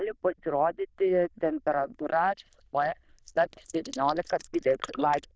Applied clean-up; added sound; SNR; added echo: neural diffusion model UNIVERSE++.